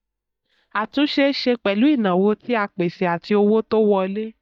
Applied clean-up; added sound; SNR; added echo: neural mask model DeepFilterNet 3.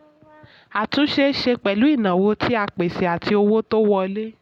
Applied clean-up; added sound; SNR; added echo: none; none; none; none.